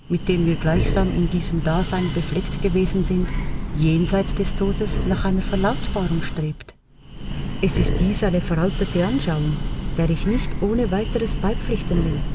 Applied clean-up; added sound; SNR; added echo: none; Breathing; 1 dB; none.